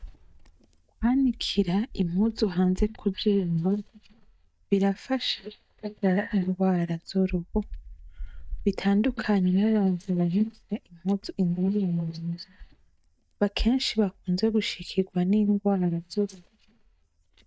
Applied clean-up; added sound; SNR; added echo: neural mask model DeepFilterNet 3.